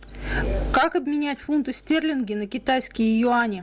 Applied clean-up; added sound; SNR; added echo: none; none; none; none.